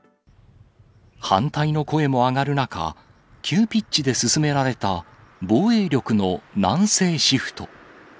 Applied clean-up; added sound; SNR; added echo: none; none; none; none.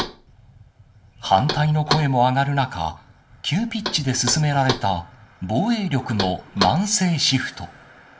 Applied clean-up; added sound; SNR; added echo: none; Knock; 10 dB; reverberation time 0.4 s.